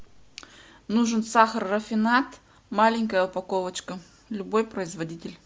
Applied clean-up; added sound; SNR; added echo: none; none; none; none.